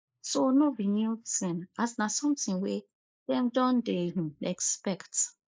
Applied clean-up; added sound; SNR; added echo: neural mask model Resemble Enhance denoiser.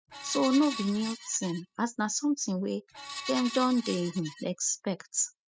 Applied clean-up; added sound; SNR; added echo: classical method spectral subtraction.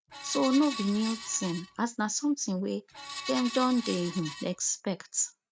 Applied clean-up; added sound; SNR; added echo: none; Screech; 10 dB; none.